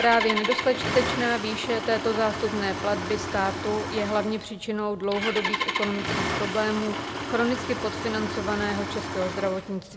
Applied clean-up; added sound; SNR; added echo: none; Engine starting; 4 dB; none.